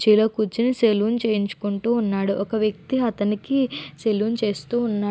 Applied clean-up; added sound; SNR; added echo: none; none; none; none.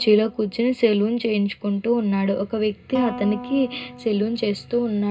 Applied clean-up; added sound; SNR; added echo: none; Guitar; 17 dB; reverberation time 0.2 s.